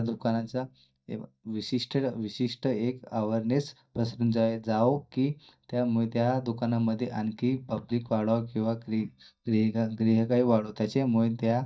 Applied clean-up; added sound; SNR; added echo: neural mask model DeepFilterNet 3.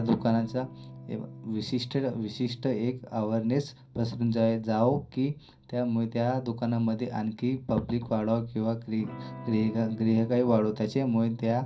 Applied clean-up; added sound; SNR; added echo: none; Electric guitar / Strum; 18 dB; reverberation time 0.3 s.